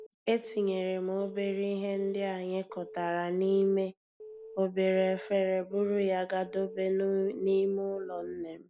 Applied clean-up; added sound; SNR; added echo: none; Alarm / Keyboard (musical); 18 dB; none.